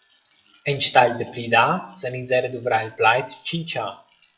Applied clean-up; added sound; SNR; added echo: classical method WPE with log-MMSE.